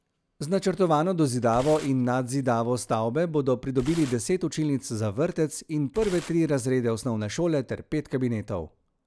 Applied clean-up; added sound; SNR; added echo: none; Tearing; 18 dB; none.